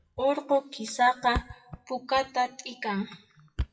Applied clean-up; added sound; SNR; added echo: classical method WPE with log-MMSE.